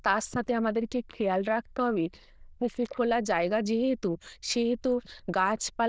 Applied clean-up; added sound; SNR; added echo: neural diffusion model UNIVERSE++.